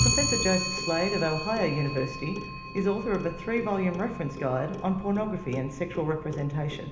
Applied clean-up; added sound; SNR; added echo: none; Clock; 4 dB; reverberation time 1.0 s.